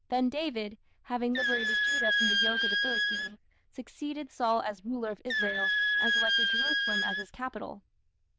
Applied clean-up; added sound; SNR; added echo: neural diffusion model UNIVERSE++.